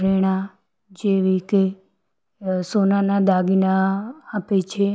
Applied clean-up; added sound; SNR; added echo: none; none; none; none.